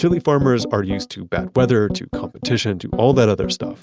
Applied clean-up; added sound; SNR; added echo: none; none; none; none.